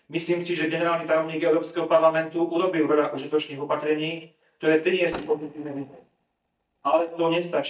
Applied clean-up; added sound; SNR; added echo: neural mask model DeepFilterNet 3.